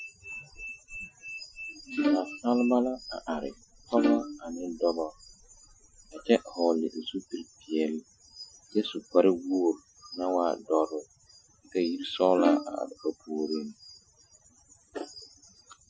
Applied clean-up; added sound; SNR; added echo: classical method Wiener filter.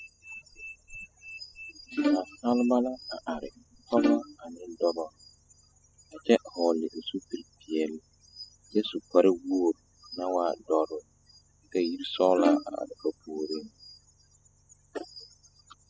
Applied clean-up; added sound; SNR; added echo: classical method spectral subtraction.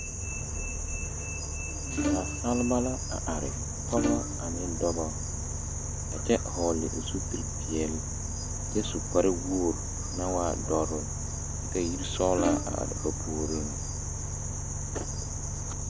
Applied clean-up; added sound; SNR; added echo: none; Bus + Bowed string instrument; 2 dB; none.